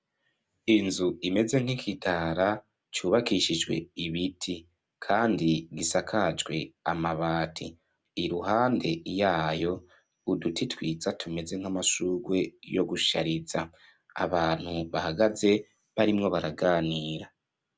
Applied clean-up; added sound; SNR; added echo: none; none; none; none.